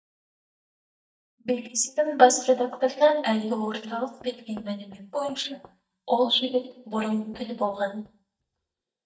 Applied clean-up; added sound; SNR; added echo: neural mask model DeepFilterNet 3.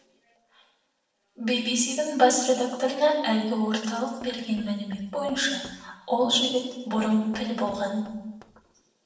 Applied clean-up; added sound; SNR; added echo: neural separator model SepFormer DNS4.